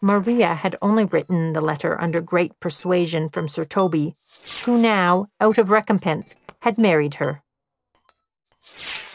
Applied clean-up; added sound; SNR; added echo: neural separator model SepFormer DNS4.